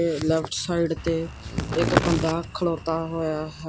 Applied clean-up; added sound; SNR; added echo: none; Insect; 7 dB; none.